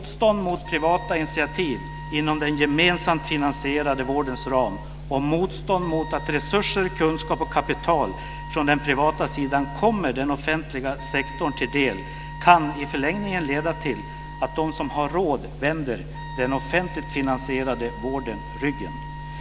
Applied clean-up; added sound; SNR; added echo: none; Wind instrument, woodwind instrument; 16 dB; none.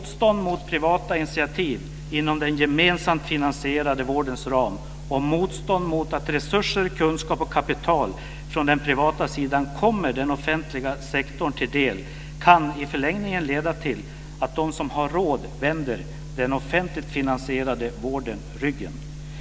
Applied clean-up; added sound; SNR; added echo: none; none; none; none.